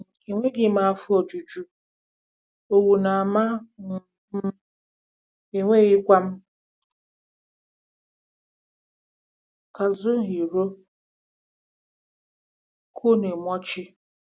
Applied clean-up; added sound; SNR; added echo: none; none; none; none.